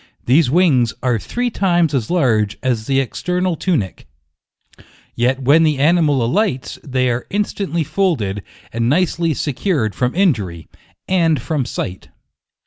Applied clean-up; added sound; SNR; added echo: none; none; none; none.